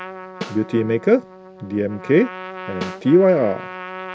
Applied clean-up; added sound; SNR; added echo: none; Trumpet + Snare drum; 13 dB; none.